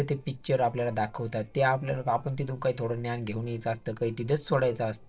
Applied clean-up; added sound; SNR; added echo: neural separator model SepFormer DNS4.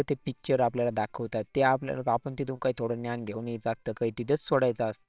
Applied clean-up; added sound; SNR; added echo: neural separator model SepFormer WHAMR!.